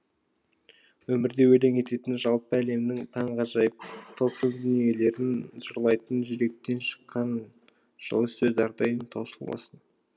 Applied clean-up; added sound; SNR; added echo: none; none; none; none.